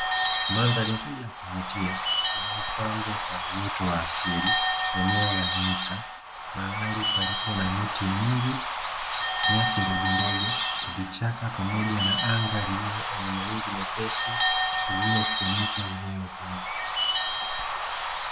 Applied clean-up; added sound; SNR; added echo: none; Bird / Bell; -3 dB; none.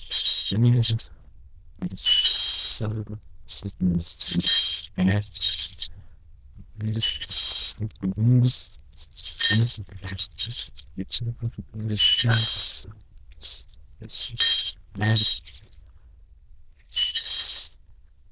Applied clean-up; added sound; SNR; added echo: neural diffusion model UNIVERSE++.